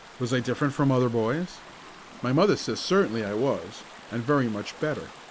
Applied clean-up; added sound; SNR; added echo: none; Stream / Ocean; 19 dB; none.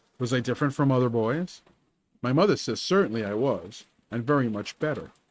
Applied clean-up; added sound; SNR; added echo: neural mask model RNNoise.